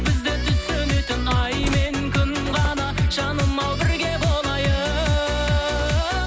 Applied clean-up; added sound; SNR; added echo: none; Slam; 16 dB; none.